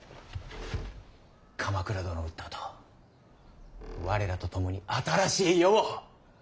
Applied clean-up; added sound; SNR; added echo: none; Squeak; 17 dB; none.